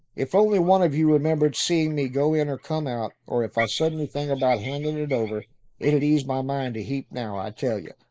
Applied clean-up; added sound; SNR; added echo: neural mask model Resemble Enhance denoiser.